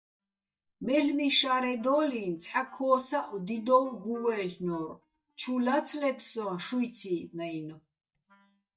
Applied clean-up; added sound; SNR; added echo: neural mask model DeepFilterNet 3.